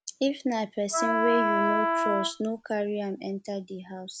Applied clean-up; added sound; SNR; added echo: none; Wind instrument, woodwind instrument; -3 dB; none.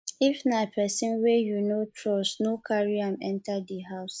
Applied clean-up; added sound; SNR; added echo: neural mask model Resemble Enhance denoiser.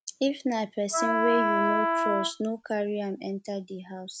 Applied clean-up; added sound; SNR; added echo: neural mask model RNNoise.